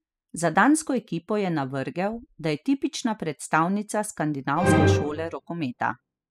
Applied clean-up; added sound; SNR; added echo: classical method spectral subtraction.